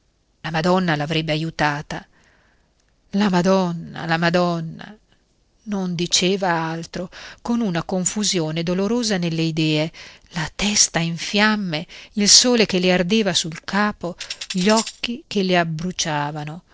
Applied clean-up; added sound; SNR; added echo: neural separator model SepFormer DNS4.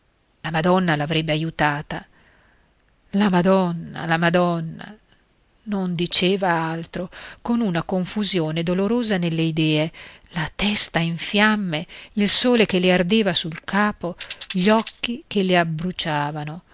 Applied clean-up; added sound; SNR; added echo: neural mask model Resemble Enhance denoiser.